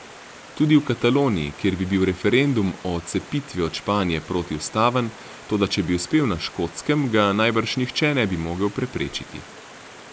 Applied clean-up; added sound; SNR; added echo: none; Stream; 19 dB; none.